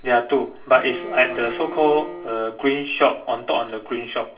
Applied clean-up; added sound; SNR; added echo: none; Bowed string instrument; 13 dB; reverberation time 0.3 s.